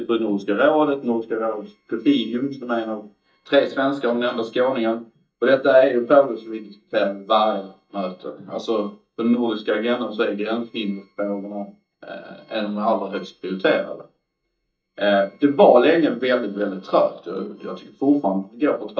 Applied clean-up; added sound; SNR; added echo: neural mask model DeepFilterNet 3.